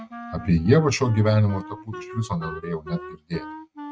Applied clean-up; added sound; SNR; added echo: neural mask model RNNoise.